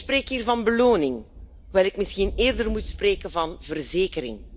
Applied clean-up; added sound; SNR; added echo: none; Thunder; 13 dB; none.